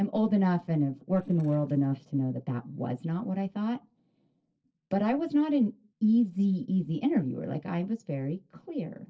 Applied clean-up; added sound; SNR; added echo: neural separator model SepFormer DNS4.